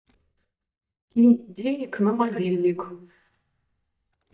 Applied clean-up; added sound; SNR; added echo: neural mask model DeepFilterNet 3.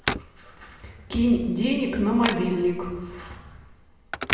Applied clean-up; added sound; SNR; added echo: none; Telephone; 8 dB; reverberation time 1.1 s.